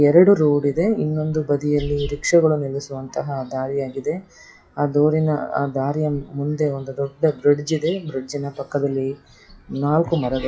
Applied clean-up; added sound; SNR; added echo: classical method log-MMSE.